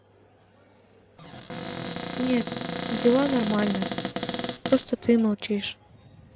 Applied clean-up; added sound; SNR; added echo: none; Cupboard open or close; 4 dB; none.